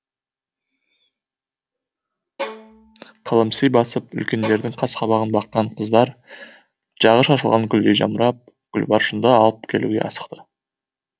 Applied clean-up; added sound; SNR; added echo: none; Bowed string instrument; 16 dB; none.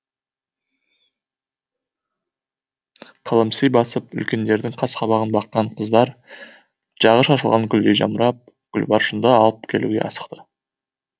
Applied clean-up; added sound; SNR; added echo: none; none; none; none.